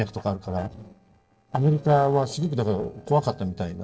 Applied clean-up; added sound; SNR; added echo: neural separator model SepFormer DNS4.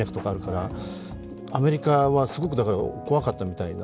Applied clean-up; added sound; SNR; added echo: none; none; none; none.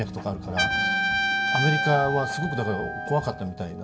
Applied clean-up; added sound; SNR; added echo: none; Trumpet; 0 dB; reverberation time 0.3 s.